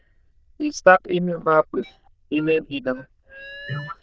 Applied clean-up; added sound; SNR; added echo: neural diffusion model UNIVERSE++.